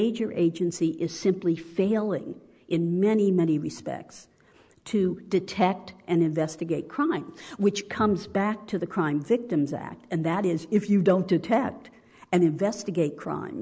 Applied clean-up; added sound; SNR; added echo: none; none; none; none.